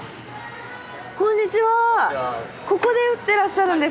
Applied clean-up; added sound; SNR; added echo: none; none; none; none.